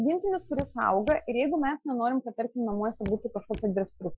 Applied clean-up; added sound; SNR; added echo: classical method Wiener filter.